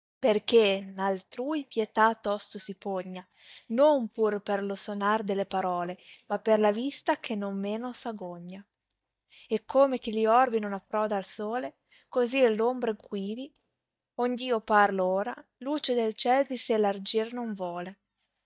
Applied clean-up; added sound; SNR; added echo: neural mask model DeepFilterNet 3.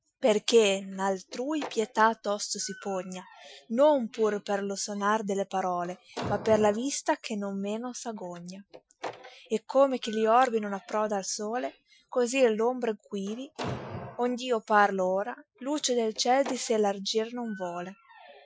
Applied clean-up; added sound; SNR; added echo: classical method Wiener filter.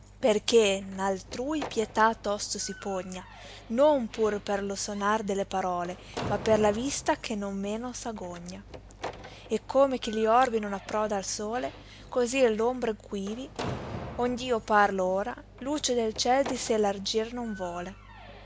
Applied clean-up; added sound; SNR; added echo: none; Slam; 16 dB; none.